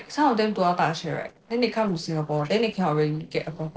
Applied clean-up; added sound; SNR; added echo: neural separator model SepFormer DNS4.